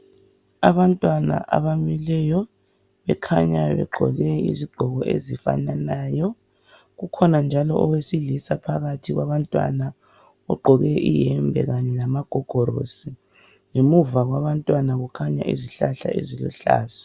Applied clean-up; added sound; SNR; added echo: none; none; none; none.